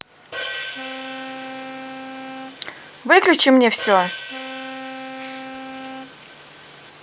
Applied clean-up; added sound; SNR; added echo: none; Wind instrument, woodwind instrument + Hi-hat; 10 dB; none.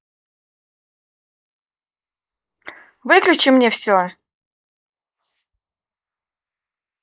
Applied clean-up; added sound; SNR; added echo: neural mask model Resemble Enhance denoiser.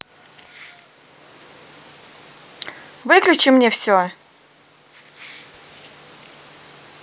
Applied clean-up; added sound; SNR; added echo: none; none; none; none.